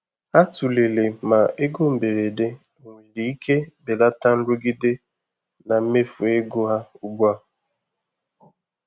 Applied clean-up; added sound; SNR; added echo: none; none; none; none.